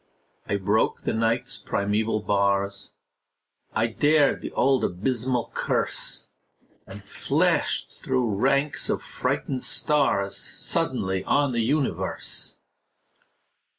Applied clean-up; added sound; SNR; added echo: neural mask model Resemble Enhance denoiser.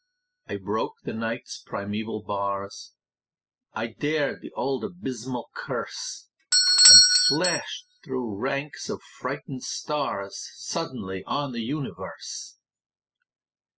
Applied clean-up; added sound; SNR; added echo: classical method spectral subtraction.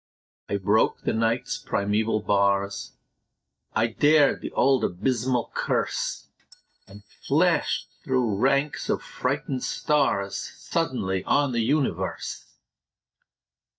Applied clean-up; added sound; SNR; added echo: neural mask model DeepFilterNet 3.